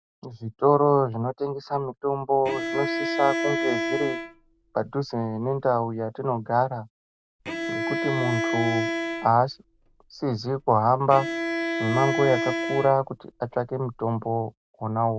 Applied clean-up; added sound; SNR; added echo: none; Bowed string instrument; 4 dB; none.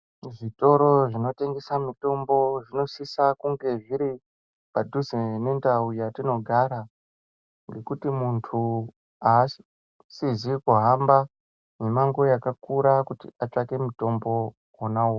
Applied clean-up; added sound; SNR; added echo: none; none; none; none.